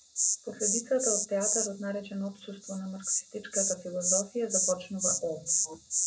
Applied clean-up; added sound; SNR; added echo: none; Insect; -3 dB; reverberation time 0.2 s.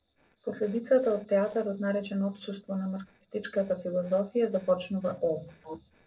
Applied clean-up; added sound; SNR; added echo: neural separator model SepFormer DNS4.